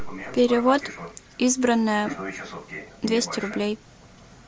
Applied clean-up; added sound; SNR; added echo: none; none; none; none.